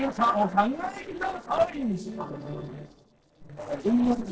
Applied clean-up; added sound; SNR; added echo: neural separator model SepFormer DNS4.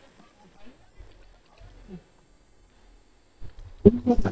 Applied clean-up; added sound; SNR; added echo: neural mask model DeepFilterNet 3.